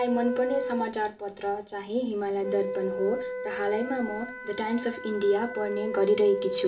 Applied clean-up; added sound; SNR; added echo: none; Wind instrument, woodwind instrument; 7 dB; reverberation time 0.4 s.